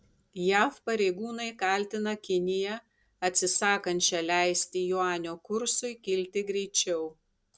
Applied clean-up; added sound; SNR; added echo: none; none; none; none.